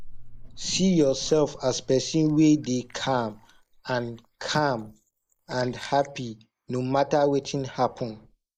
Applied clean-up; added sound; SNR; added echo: neural mask model Resemble Enhance denoiser.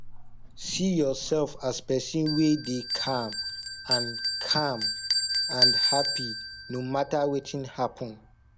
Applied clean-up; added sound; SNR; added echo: none; Bell; -3 dB; none.